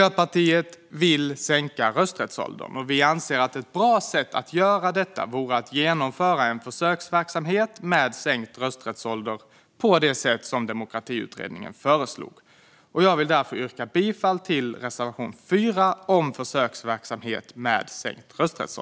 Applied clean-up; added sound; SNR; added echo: none; none; none; none.